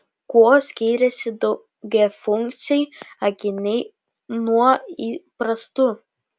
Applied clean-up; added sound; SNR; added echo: none; none; none; none.